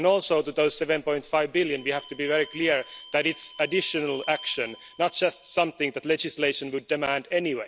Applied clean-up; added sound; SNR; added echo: none; Bell; 16 dB; none.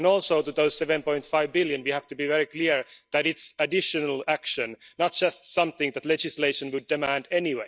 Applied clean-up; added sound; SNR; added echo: neural mask model DeepFilterNet 3.